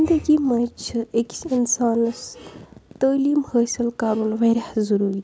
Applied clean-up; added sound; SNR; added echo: none; none; none; none.